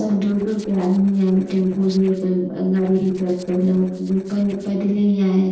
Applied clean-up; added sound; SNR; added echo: neural separator model SepFormer DNS4.